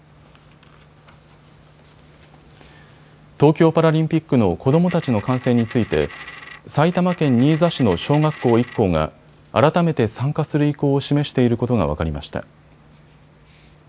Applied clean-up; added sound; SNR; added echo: none; Coin (dropping); 18 dB; none.